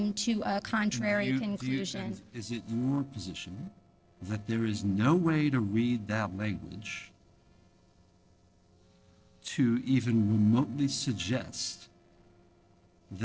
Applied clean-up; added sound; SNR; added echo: neural separator model SepFormer DNS4.